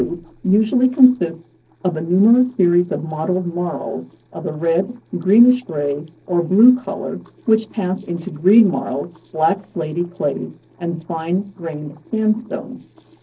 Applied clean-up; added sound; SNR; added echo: neural separator model SepFormer DNS4.